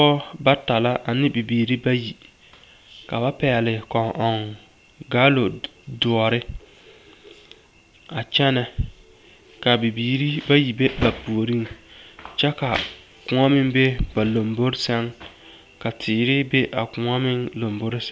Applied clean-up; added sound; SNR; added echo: none; none; none; none.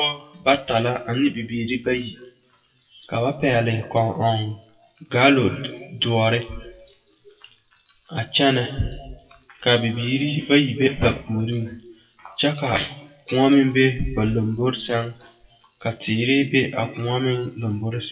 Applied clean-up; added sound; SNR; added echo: classical method WPE with log-MMSE.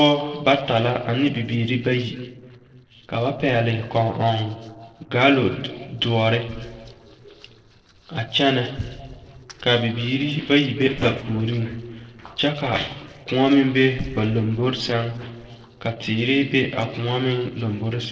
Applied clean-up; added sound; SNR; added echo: neural separator model SepFormer DNS4.